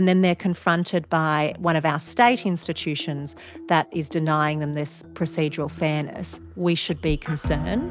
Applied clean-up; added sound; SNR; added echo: none; none; none; none.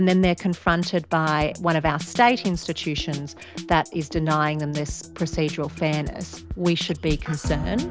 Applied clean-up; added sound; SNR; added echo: none; Drum kit; 14 dB; none.